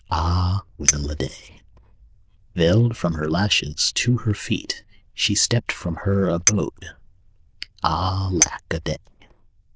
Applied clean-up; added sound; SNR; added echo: neural diffusion model UNIVERSE++.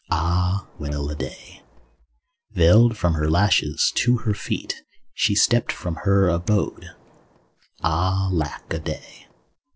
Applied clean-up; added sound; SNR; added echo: neural separator model SepFormer DNS4.